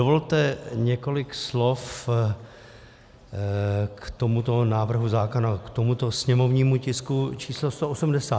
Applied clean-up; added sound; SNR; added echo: none; none; none; none.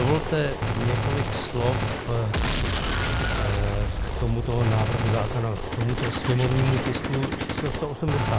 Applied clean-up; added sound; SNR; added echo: none; Gunshot, gunfire; 0 dB; none.